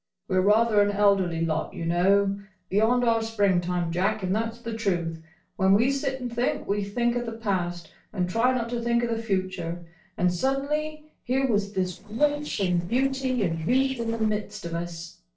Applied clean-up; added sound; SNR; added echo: neural separator model SepFormer DNS4.